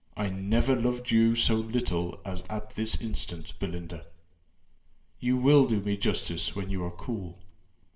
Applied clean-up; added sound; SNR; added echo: none; none; none; reverberation time 0.7 s.